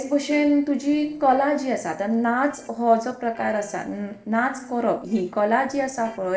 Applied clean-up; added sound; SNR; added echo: neural separator model SepFormer DNS4.